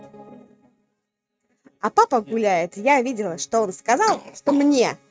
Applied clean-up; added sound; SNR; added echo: neural mask model RNNoise.